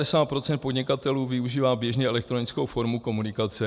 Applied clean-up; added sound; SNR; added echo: none; none; none; none.